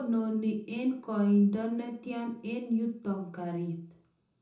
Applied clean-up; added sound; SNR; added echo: none; none; none; reverberation time 0.6 s.